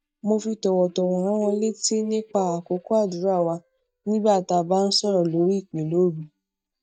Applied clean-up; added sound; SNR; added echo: neural mask model DeepFilterNet 3.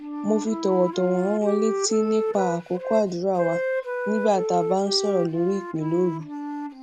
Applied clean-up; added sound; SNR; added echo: none; Wind instrument, woodwind instrument; 4 dB; none.